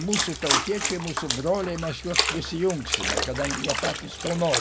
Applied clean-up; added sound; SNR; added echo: none; Trickle, dribble / Splash, splatter; 0 dB; none.